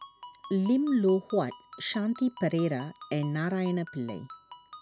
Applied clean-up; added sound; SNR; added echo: none; Ringtone; 19 dB; none.